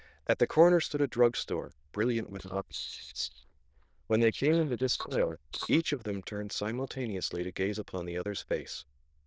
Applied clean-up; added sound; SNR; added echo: neural diffusion model UNIVERSE++.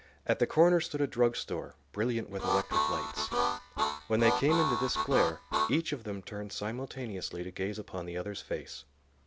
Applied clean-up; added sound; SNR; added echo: none; Harmonica; 0 dB; none.